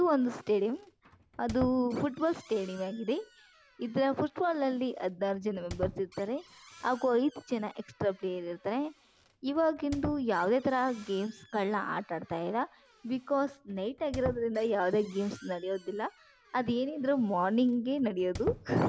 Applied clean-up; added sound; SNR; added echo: none; Squeak; 17 dB; none.